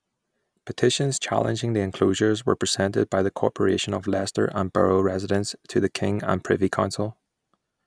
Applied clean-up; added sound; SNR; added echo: none; none; none; none.